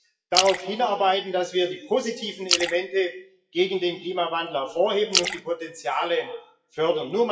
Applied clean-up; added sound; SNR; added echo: classical method WPE with log-MMSE.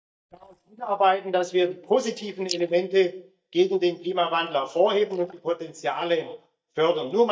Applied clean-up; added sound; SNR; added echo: neural mask model DeepFilterNet 3.